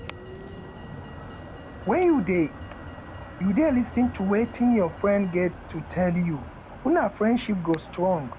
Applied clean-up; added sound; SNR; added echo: none; Motor vehicle (road); 14 dB; none.